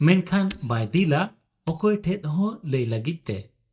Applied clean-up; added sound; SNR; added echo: neural mask model DeepFilterNet 3.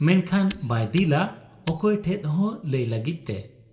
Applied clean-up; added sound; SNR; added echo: none; Shatter; 19 dB; reverberation time 1.1 s.